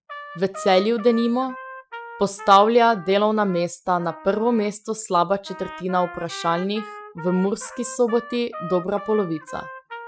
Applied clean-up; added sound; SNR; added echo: classical method Wiener filter.